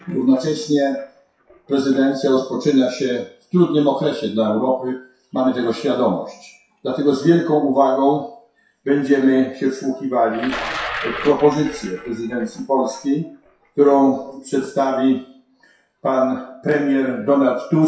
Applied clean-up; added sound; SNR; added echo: classical method WPE with log-MMSE.